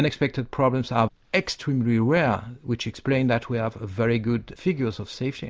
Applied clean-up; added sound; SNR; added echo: none; none; none; none.